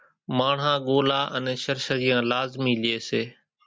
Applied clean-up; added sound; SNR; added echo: none; none; none; none.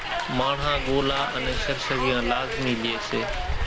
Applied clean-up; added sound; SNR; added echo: none; Hiss; 1 dB; none.